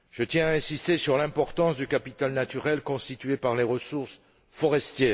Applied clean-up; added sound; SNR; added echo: none; none; none; none.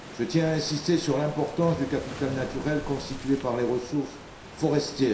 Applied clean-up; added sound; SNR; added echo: none; Waves, surf; 13 dB; reverberation time 0.7 s.